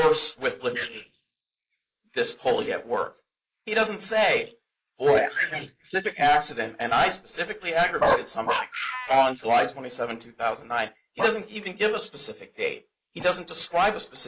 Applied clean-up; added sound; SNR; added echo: neural mask model Resemble Enhance denoiser.